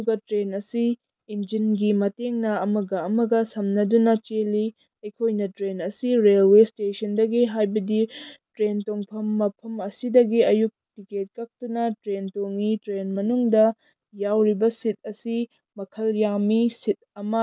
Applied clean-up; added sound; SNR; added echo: none; none; none; none.